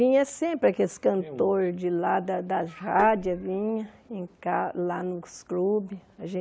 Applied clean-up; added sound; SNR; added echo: none; Tap; 11 dB; none.